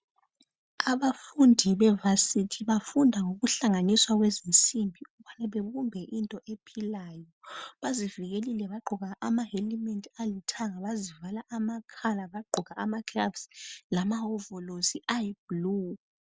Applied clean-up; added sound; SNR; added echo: none; none; none; none.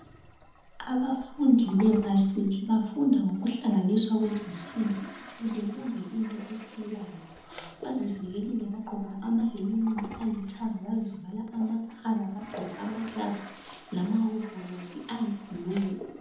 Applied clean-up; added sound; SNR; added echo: none; Toilet flush; 17 dB; reverberation time 1.0 s.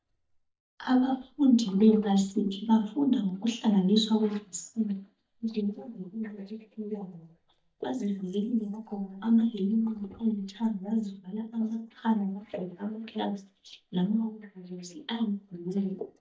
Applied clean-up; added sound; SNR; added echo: neural mask model DeepFilterNet 3.